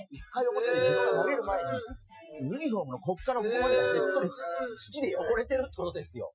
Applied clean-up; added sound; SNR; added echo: classical method Wiener filter.